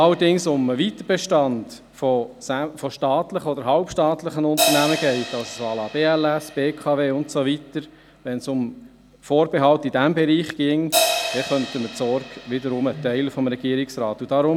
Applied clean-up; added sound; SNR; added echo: none; Crash cymbal; 10 dB; none.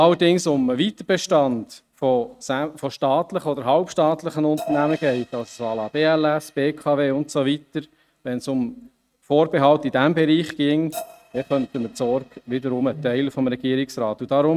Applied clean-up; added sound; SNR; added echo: neural mask model RNNoise.